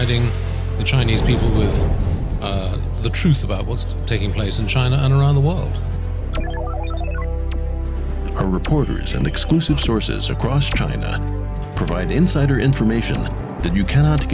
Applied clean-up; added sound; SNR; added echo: none; none; none; none.